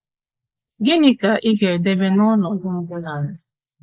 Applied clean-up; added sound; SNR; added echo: neural mask model Resemble Enhance denoiser.